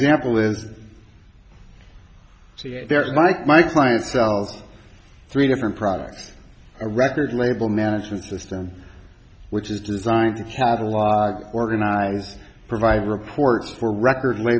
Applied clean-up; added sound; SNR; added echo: none; none; none; none.